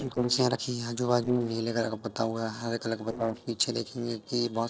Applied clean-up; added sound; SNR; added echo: neural separator model SepFormer DNS4.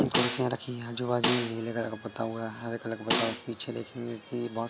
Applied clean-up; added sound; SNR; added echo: none; Snare drum; 1 dB; none.